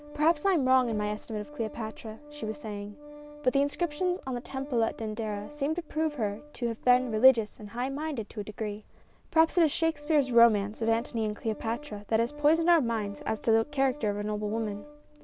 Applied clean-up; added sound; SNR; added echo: none; Organ; 18 dB; none.